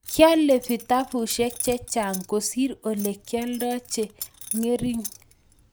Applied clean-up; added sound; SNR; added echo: none; Keys jangling; 15 dB; none.